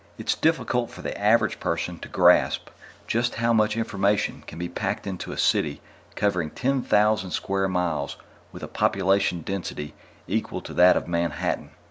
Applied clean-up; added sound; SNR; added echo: none; none; none; none.